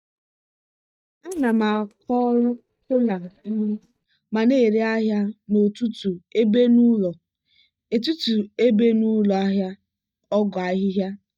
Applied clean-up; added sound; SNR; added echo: neural mask model DeepFilterNet 3.